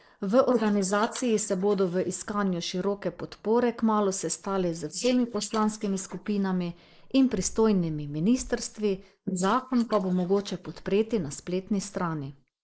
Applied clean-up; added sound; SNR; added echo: neural mask model Resemble Enhance denoiser.